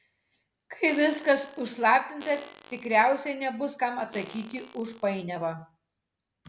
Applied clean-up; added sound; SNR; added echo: none; Cricket + Fart; 18 dB; none.